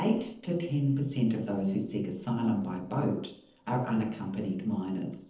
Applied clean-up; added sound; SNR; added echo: neural separator model SepFormer DNS4.